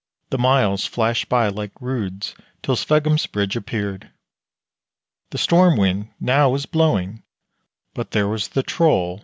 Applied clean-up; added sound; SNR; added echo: none; none; none; none.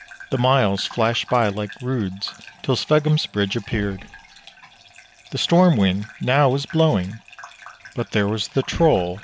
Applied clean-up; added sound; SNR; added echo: none; Bathtub (filling or washing) / Gurgling + Knock; 19 dB; none.